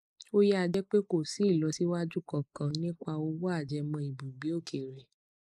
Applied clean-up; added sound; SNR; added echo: neural mask model Resemble Enhance denoiser.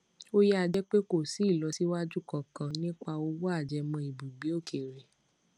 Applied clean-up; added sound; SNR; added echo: none; none; none; none.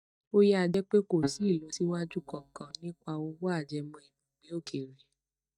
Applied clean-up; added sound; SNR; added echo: neural mask model DeepFilterNet 3.